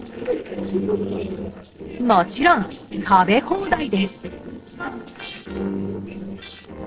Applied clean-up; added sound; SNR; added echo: neural separator model SepFormer DNS4.